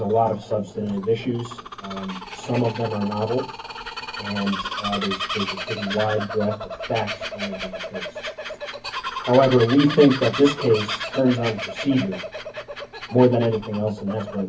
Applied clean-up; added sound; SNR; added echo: none; Bird vocalization, bird call, bird song; 9 dB; reverberation time 0.3 s.